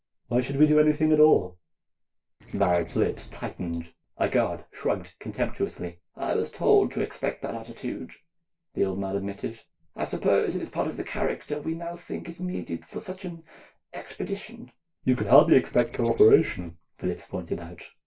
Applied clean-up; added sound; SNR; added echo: neural separator model SepFormer DNS4.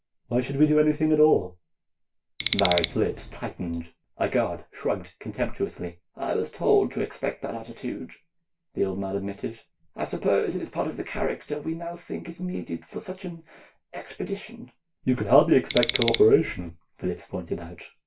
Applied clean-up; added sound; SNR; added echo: none; Alarm; 3 dB; reverberation time 0.2 s.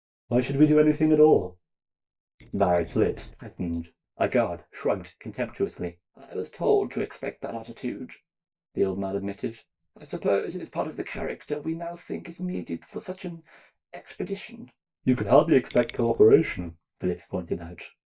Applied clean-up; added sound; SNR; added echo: neural mask model DeepFilterNet 3.